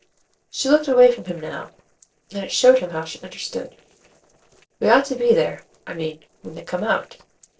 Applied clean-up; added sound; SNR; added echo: neural separator model SepFormer DNS4.